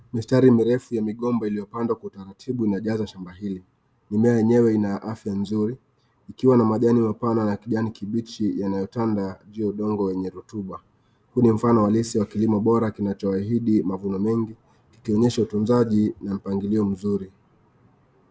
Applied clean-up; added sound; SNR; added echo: none; none; none; none.